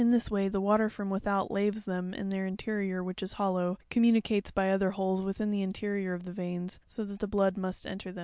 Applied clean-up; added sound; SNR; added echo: none; none; none; none.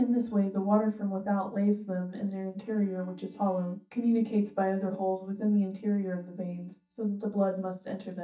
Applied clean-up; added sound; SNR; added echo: neural mask model DeepFilterNet 3.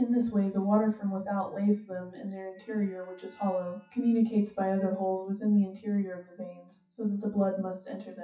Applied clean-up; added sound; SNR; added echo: classical method WPE with log-MMSE.